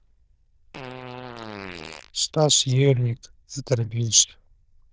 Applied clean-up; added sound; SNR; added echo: neural diffusion model UNIVERSE++.